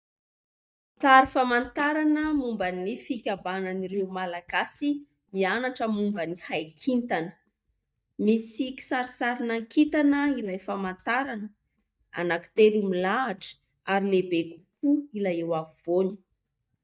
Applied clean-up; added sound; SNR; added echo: neural mask model DeepFilterNet 3.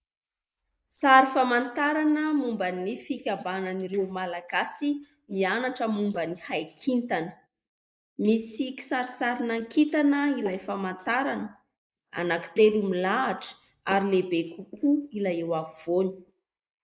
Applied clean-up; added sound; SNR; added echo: neural mask model Resemble Enhance denoiser.